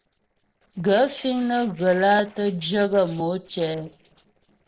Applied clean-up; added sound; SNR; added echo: neural separator model SepFormer DNS4.